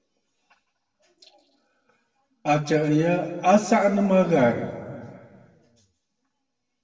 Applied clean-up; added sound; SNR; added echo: none; none; none; reverberation time 1.6 s.